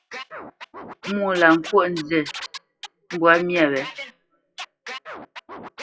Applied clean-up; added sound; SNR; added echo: classical method WPE with log-MMSE.